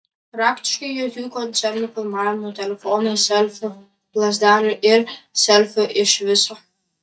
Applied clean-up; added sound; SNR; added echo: neural mask model DeepFilterNet 3.